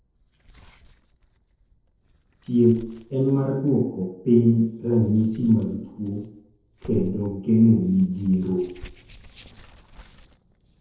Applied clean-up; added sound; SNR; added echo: neural separator model SepFormer DNS4.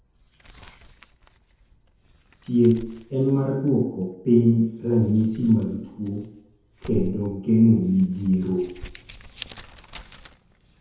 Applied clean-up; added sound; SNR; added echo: none; Crumpling, crinkling; 19 dB; reverberation time 0.9 s.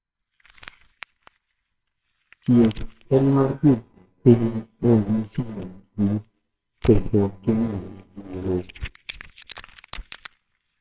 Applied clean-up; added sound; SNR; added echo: neural separator model SepFormer WHAMR!.